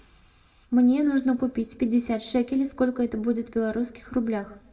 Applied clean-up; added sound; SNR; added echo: none; none; none; reverberation time 0.5 s.